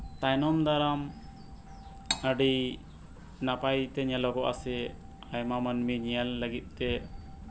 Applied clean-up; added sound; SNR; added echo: none; Cutlery, silverware; 5 dB; none.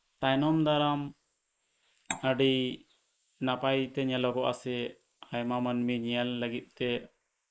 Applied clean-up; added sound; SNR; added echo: neural mask model Resemble Enhance denoiser.